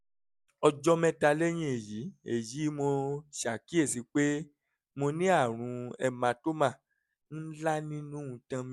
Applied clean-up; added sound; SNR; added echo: none; none; none; none.